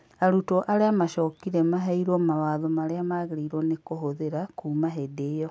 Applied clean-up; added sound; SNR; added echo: none; none; none; none.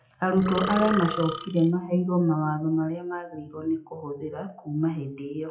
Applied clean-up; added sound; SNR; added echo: classical method WPE with log-MMSE.